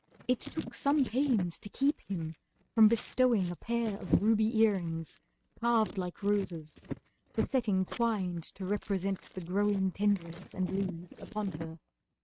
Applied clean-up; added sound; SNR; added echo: neural mask model RNNoise.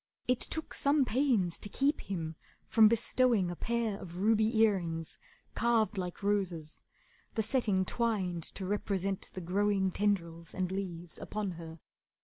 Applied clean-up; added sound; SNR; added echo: none; none; none; none.